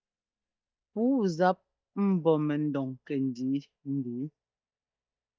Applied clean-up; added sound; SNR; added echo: neural mask model DeepFilterNet 3.